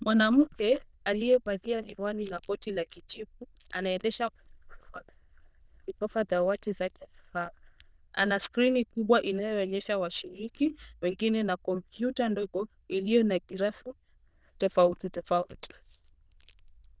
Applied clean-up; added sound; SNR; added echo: neural diffusion model UNIVERSE++.